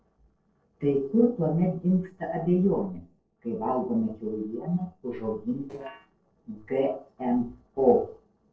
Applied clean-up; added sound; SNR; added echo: neural separator model SepFormer DNS4.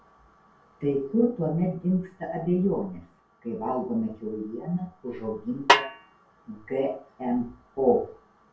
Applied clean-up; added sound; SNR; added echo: none; Snare drum; -4 dB; reverberation time 0.3 s.